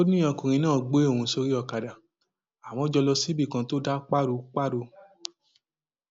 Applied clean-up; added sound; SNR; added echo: none; none; none; none.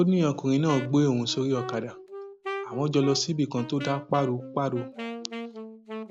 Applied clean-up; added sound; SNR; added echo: none; Wind instrument, woodwind instrument; 12 dB; none.